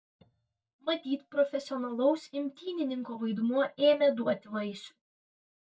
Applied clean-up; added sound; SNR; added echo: neural mask model DeepFilterNet 3.